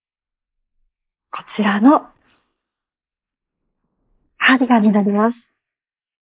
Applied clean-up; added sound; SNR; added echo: neural mask model Resemble Enhance denoiser.